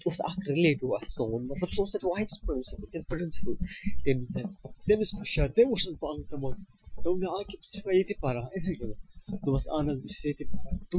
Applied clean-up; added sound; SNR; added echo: classical method Wiener filter.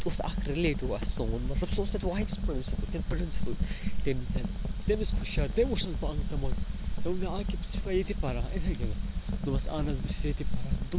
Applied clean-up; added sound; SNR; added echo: none; Fire; -5 dB; none.